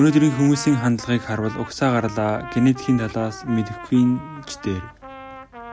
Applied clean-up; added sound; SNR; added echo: none; Trumpet; 16 dB; none.